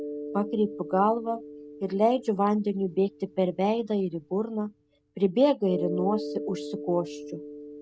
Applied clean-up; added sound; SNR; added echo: none; Mallet percussion; 11 dB; none.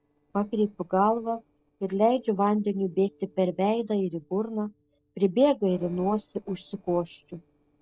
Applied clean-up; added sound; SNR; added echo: neural separator model SepFormer DNS4.